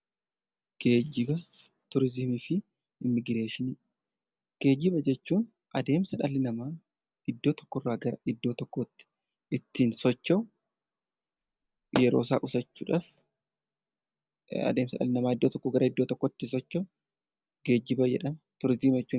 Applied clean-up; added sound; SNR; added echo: none; Explosion; 10 dB; none.